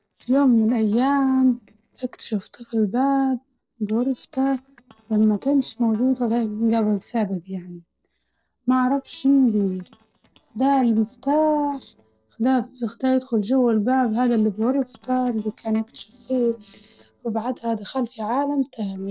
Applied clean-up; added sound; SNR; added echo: neural separator model SepFormer DNS4.